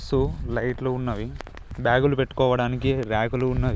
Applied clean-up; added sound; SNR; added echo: none; none; none; none.